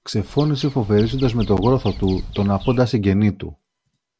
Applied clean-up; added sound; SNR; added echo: none; Bird vocalization, bird call, bird song; 13 dB; none.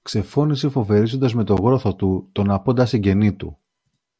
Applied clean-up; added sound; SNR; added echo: none; none; none; none.